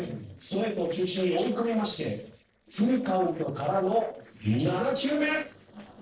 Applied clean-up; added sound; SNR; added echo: neural separator model SepFormer DNS4.